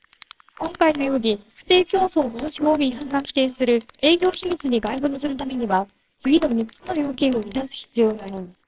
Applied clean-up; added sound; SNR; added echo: neural separator model SepFormer WHAMR!.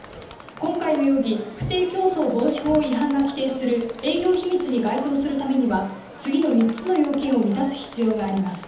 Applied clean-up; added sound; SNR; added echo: none; Crowd; 17 dB; reverberation time 1.3 s.